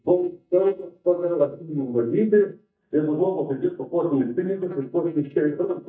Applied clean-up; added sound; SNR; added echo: neural mask model DeepFilterNet 3.